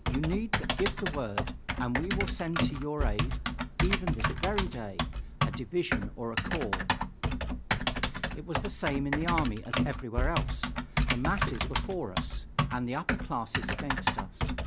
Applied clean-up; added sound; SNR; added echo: none; Typing; -4 dB; none.